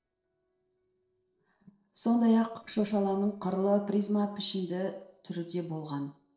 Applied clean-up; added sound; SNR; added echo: neural separator model SepFormer DNS4.